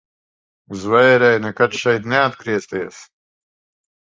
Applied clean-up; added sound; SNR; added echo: neural mask model Resemble Enhance denoiser.